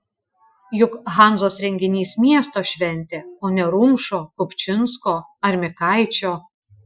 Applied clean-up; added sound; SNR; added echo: classical method Wiener filter.